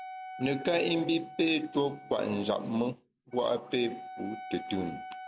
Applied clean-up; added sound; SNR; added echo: none; Wind instrument, woodwind instrument; 13 dB; none.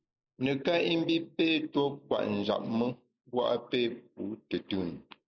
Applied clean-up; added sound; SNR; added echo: neural mask model Resemble Enhance denoiser.